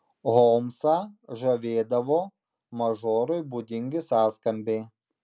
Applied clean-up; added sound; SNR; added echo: none; none; none; none.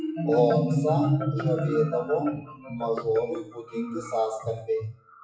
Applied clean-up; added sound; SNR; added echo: classical method WPE with log-MMSE.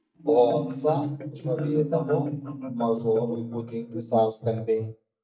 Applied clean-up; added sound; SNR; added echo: neural mask model DeepFilterNet 3.